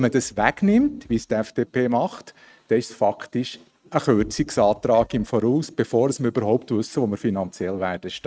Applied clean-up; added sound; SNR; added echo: neural mask model RNNoise.